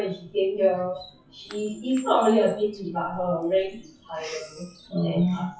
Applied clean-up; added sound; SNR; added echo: classical method WPE with log-MMSE.